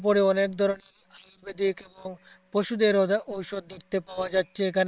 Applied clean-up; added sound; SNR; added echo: neural separator model SepFormer WHAM!.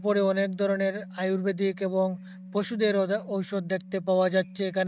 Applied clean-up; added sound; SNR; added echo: neural mask model RNNoise.